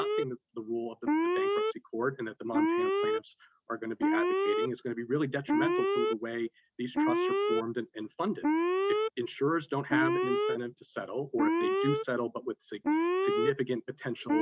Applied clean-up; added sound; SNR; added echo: neural mask model RNNoise.